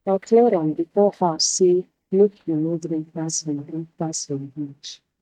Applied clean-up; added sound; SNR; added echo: neural mask model DeepFilterNet 3.